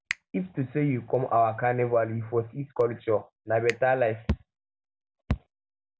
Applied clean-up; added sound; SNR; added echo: none; Finger snapping; 16 dB; none.